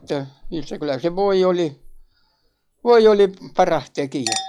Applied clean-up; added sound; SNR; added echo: classical method log-MMSE.